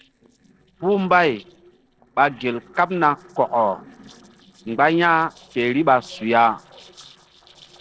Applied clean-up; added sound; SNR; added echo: neural separator model SepFormer DNS4.